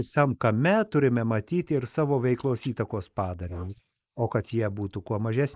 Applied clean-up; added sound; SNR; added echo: neural mask model Resemble Enhance denoiser.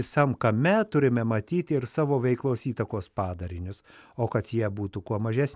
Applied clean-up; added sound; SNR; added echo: none; none; none; none.